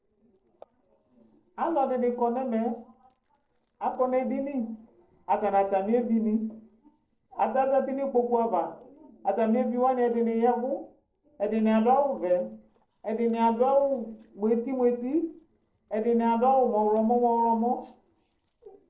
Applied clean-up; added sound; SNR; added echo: neural separator model SepFormer DNS4.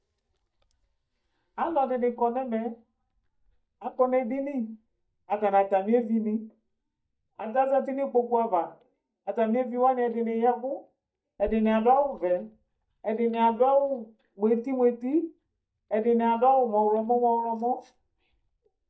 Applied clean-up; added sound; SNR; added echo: neural mask model DeepFilterNet 3.